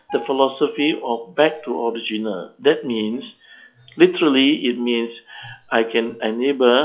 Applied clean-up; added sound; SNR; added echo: classical method log-MMSE.